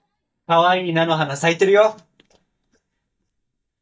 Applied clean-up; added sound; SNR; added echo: neural mask model DeepFilterNet 3.